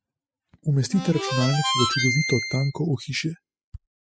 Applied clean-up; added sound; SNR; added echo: classical method spectral subtraction.